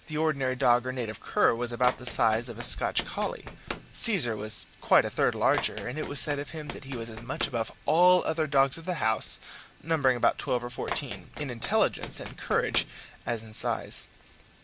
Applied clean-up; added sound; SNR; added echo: none; Run; 13 dB; none.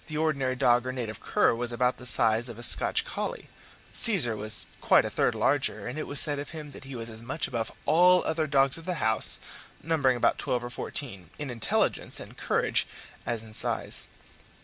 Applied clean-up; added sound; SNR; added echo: none; none; none; none.